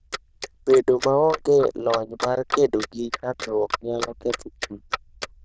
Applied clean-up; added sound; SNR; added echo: neural diffusion model UNIVERSE++.